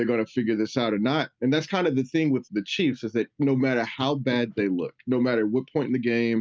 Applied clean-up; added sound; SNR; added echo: none; none; none; none.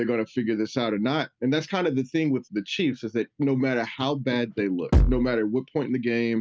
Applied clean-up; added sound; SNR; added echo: none; Bass drum; -3 dB; none.